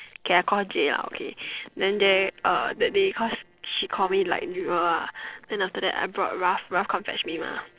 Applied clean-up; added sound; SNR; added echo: neural separator model SepFormer DNS4.